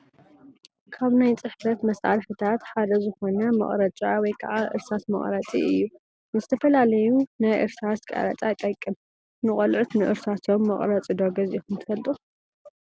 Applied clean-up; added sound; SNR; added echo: none; none; none; none.